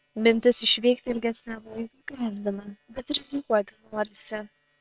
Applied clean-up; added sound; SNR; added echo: neural separator model SepFormer WHAM!.